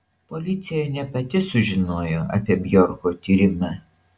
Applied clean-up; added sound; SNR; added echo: none; none; none; none.